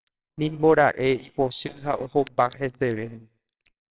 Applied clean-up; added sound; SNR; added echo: neural separator model SepFormer WHAMR!.